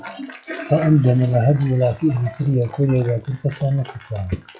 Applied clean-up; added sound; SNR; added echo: classical method log-MMSE.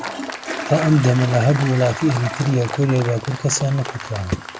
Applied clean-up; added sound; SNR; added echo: none; Toilet flush + Applause; 10 dB; none.